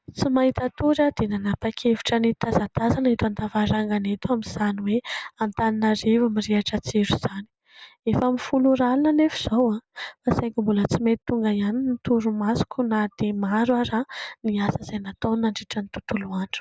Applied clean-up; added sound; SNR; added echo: none; none; none; none.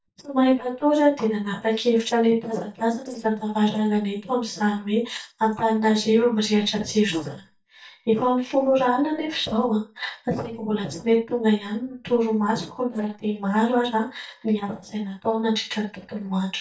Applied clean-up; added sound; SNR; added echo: neural mask model DeepFilterNet 3.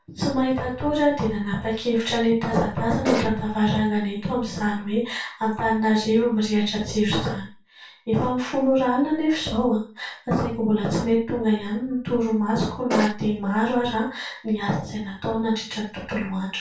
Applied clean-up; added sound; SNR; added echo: none; Fart; 2 dB; reverberation time 0.3 s.